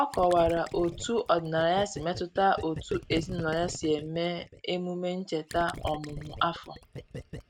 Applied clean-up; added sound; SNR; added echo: none; Gurgling; 13 dB; none.